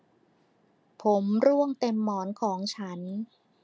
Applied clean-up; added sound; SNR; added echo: none; none; none; none.